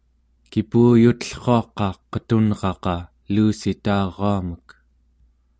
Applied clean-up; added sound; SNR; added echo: none; none; none; none.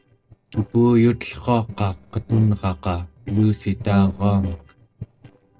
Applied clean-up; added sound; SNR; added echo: neural separator model SepFormer DNS4.